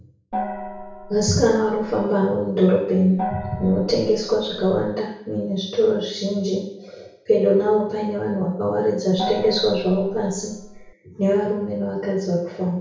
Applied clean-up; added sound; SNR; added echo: none; Gong; 11 dB; reverberation time 0.6 s.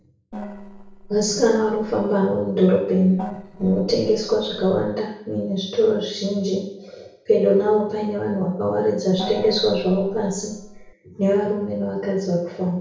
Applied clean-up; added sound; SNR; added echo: neural separator model SepFormer DNS4.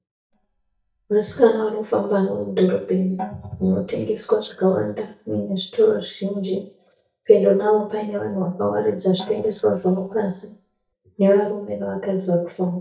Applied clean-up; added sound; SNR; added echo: neural mask model DeepFilterNet 3.